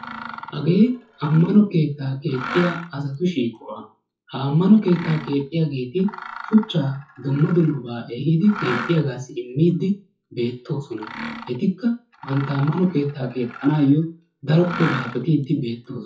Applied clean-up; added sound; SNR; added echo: classical method WPE with log-MMSE.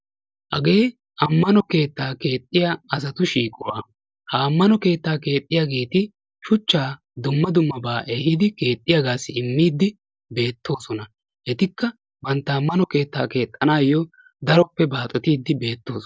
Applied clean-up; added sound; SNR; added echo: none; none; none; none.